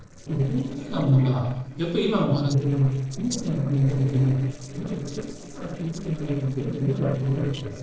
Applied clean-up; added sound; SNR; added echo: neural separator model SepFormer DNS4.